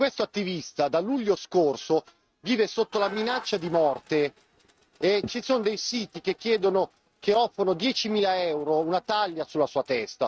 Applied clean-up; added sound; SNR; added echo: neural mask model RNNoise.